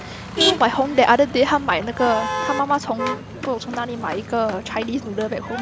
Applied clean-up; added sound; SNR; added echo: none; Motor vehicle (road); 6 dB; none.